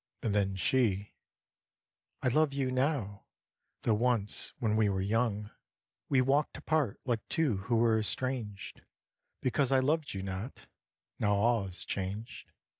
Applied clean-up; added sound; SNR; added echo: none; none; none; none.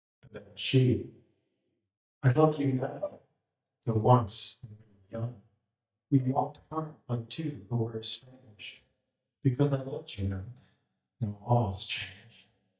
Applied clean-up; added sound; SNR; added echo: neural mask model DeepFilterNet 3.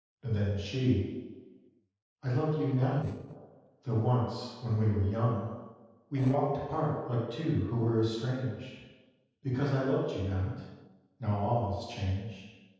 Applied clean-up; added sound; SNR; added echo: neural separator model SepFormer DNS4.